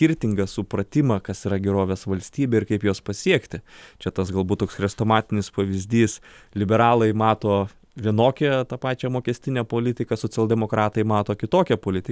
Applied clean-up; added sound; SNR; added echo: none; none; none; none.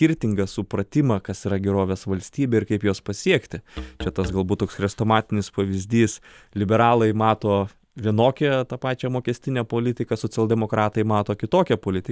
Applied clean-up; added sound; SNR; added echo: neural mask model DeepFilterNet 3.